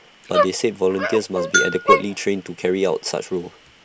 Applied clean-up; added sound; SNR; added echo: none; Bell + Dog; 1 dB; none.